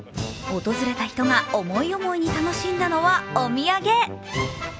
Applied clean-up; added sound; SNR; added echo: none; none; none; none.